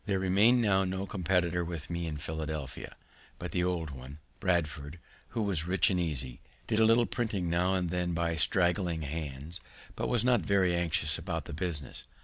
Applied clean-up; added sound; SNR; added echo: none; none; none; none.